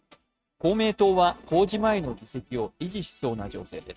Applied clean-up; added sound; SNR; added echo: neural mask model RNNoise.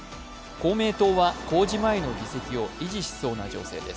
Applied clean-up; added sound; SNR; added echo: none; Car passing by; 14 dB; none.